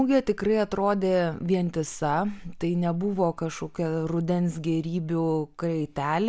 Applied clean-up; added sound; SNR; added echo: none; none; none; none.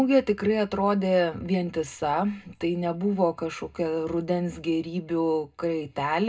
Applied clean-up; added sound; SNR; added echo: none; none; none; reverberation time 0.2 s.